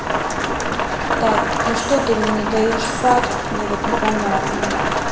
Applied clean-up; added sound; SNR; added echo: none; Rain; -2 dB; reverberation time 0.9 s.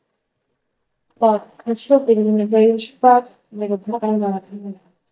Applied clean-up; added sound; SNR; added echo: neural mask model DeepFilterNet 3.